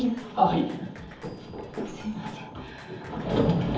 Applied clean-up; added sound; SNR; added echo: none; Drum kit; 19 dB; reverberation time 0.7 s.